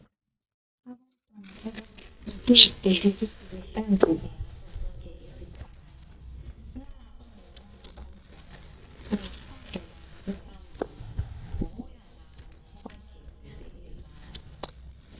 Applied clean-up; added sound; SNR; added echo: neural mask model DeepFilterNet 3.